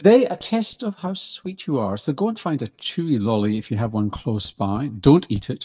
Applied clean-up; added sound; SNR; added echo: neural mask model DeepFilterNet 3.